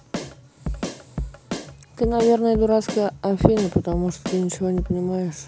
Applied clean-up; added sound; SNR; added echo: none; Drum kit; 9 dB; none.